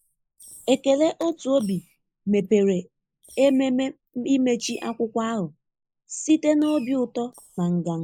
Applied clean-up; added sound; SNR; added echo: neural mask model Resemble Enhance denoiser.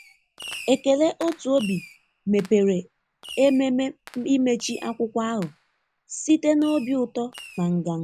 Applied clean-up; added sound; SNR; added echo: none; Fireworks; 20 dB; none.